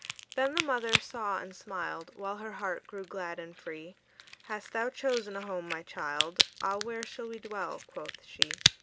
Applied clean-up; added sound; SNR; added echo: none; Crack; 0 dB; none.